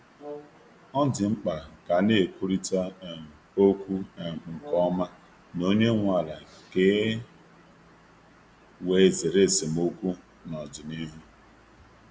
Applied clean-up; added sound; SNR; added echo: none; Brass instrument; 18 dB; none.